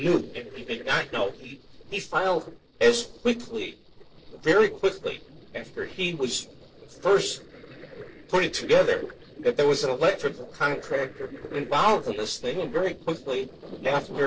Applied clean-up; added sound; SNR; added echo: neural separator model SepFormer DNS4.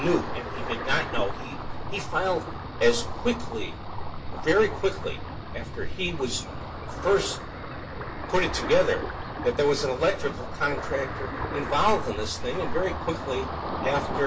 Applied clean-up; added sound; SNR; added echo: none; Ocean; 5 dB; reverberation time 0.1 s.